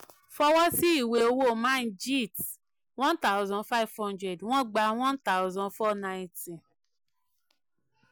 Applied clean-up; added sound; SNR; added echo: none; none; none; none.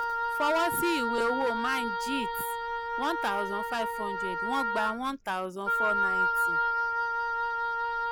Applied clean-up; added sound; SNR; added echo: none; Wind instrument, woodwind instrument; -3 dB; none.